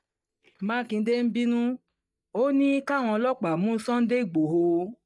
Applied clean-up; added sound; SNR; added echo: neural mask model DeepFilterNet 3.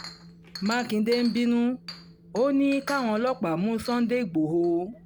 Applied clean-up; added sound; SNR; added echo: none; Chink, clink + Wind; 18 dB; none.